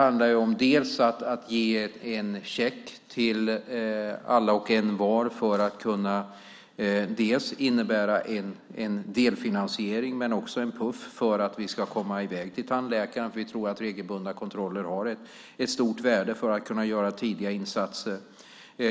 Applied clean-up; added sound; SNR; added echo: none; none; none; none.